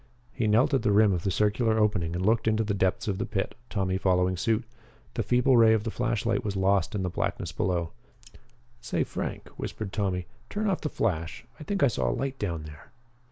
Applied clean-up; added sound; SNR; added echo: none; none; none; none.